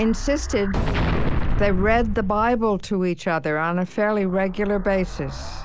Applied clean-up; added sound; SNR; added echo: none; Explosion; 3 dB; none.